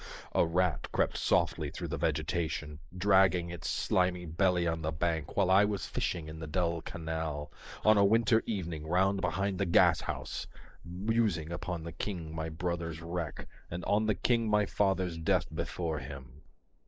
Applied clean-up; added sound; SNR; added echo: neural mask model Resemble Enhance denoiser.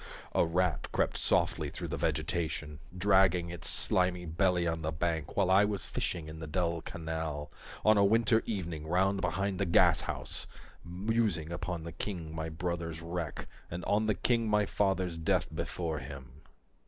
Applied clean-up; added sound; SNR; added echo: none; none; none; none.